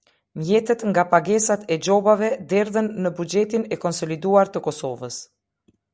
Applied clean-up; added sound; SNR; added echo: none; none; none; none.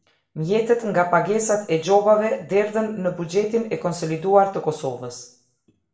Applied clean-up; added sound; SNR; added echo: none; none; none; reverberation time 0.5 s.